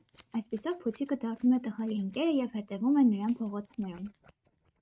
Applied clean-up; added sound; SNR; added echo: neural mask model RNNoise.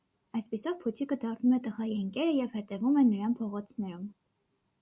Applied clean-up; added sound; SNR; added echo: none; none; none; none.